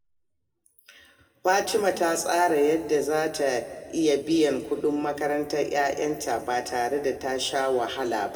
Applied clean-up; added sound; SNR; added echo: none; none; none; reverberation time 1.6 s.